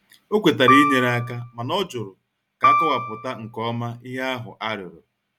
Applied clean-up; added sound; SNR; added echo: none; Piano; -2 dB; none.